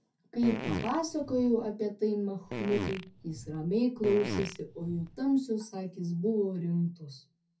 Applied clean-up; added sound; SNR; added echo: none; Fart; 8 dB; reverberation time 0.3 s.